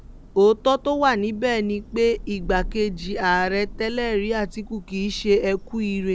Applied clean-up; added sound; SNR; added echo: none; Thunder / Rain; 13 dB; none.